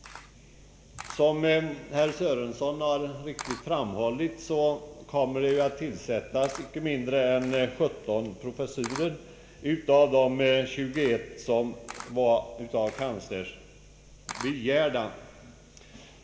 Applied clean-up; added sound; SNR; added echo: none; Camera; 20 dB; reverberation time 0.6 s.